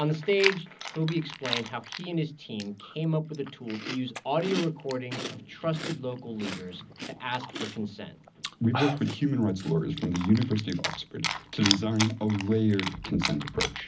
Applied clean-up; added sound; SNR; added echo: none; Chewing, mastication; 7 dB; reverberation time 0.4 s.